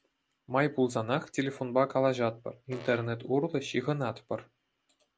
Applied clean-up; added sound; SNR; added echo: none; Fart; 16 dB; none.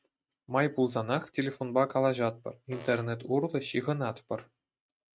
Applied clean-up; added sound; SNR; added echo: neural mask model RNNoise.